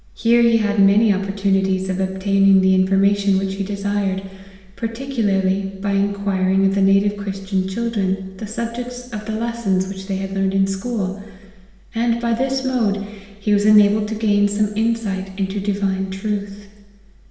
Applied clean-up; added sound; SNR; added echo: none; none; none; reverberation time 1.1 s.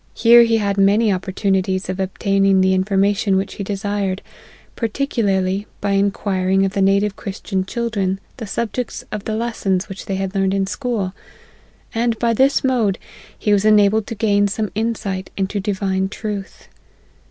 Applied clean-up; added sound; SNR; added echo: none; none; none; none.